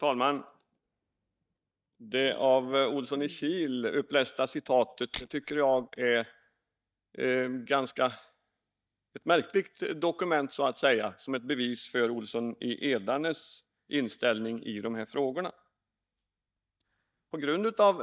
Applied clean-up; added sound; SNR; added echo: neural mask model DeepFilterNet 3.